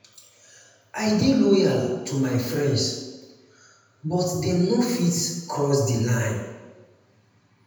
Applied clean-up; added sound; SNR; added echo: none; none; none; reverberation time 1.1 s.